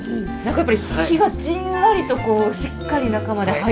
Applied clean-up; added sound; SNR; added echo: none; none; none; none.